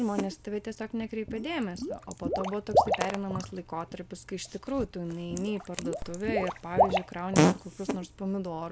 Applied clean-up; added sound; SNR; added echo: none; Water / Liquid + Fart; -3 dB; none.